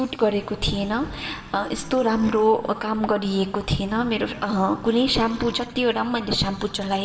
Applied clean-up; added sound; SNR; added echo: none; Burping, eructation; 19 dB; reverberation time 1.9 s.